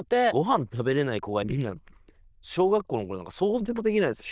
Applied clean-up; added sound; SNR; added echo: neural diffusion model UNIVERSE++.